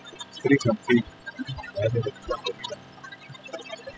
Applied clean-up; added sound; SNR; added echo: classical method spectral subtraction.